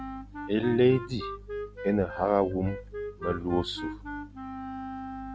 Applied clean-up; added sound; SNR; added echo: none; Wind instrument, woodwind instrument; 9 dB; none.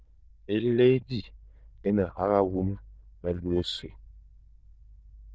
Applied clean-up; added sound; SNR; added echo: neural diffusion model UNIVERSE++.